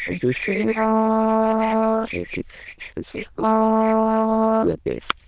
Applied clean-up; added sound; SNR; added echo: neural diffusion model UNIVERSE++.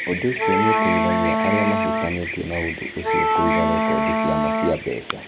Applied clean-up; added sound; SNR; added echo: none; Wind instrument, woodwind instrument + Bird vocalization, bird call, bird song; -4 dB; none.